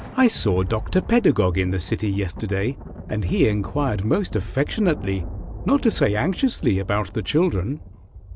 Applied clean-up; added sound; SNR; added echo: none; Thunder; 12 dB; none.